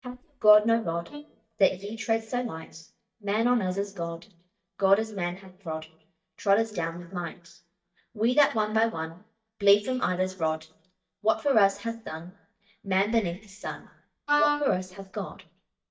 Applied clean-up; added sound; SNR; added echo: neural mask model DeepFilterNet 3.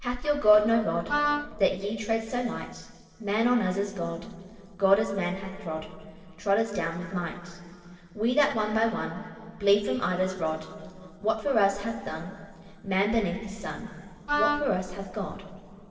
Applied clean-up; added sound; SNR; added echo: neural separator model SepFormer DNS4.